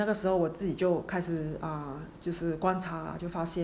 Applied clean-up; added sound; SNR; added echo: none; none; none; none.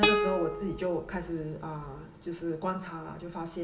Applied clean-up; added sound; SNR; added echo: none; Plucked string instrument; -2 dB; reverberation time 0.7 s.